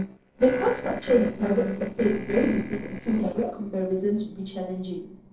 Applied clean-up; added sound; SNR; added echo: neural separator model SepFormer DNS4.